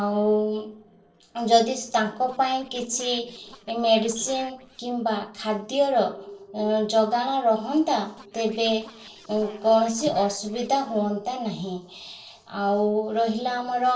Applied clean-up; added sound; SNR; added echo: neural separator model SepFormer DNS4.